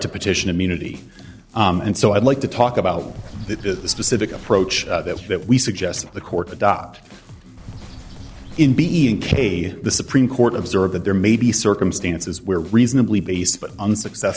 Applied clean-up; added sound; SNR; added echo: none; Drum kit + Bird; 19 dB; none.